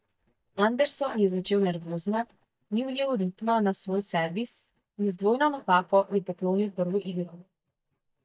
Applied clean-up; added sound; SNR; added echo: neural mask model DeepFilterNet 3.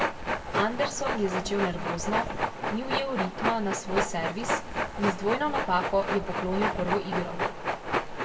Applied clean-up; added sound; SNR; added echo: none; Train; 0 dB; reverberation time 1.4 s.